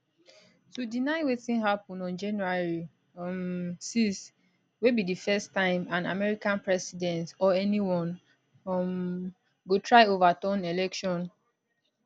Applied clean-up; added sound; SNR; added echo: none; none; none; none.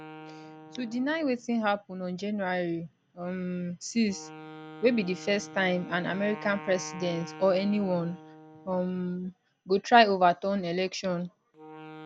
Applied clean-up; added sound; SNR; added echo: none; Wind instrument, woodwind instrument; 18 dB; none.